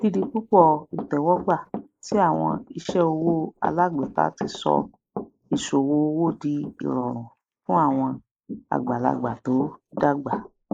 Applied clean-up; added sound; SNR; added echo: neural mask model Resemble Enhance denoiser.